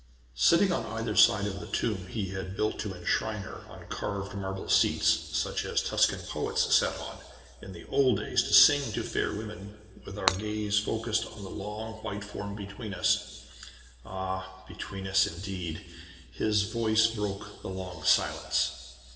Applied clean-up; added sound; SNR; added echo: none; Shatter; 3 dB; reverberation time 1.9 s.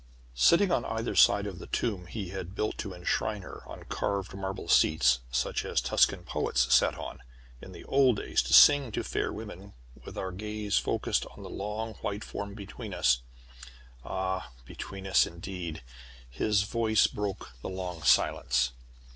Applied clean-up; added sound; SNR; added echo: none; none; none; none.